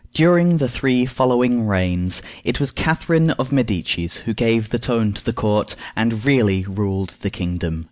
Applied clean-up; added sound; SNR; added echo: none; none; none; none.